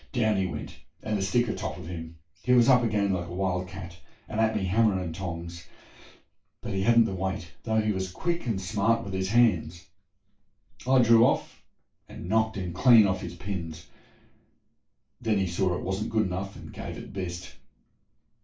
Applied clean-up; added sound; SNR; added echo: none; none; none; reverberation time 0.2 s.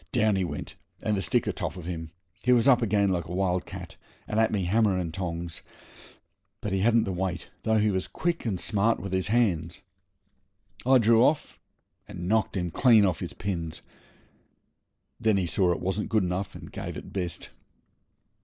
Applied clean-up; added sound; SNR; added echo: none; none; none; none.